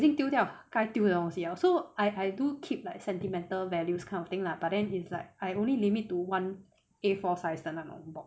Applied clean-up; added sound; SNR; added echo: none; none; none; none.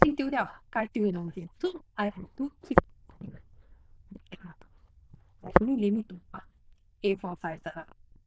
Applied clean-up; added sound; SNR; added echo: neural diffusion model UNIVERSE++.